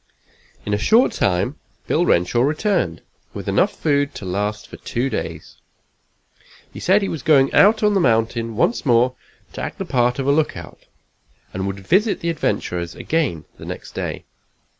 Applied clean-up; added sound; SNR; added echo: none; none; none; none.